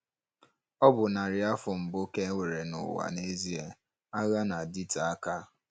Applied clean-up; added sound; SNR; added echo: none; none; none; none.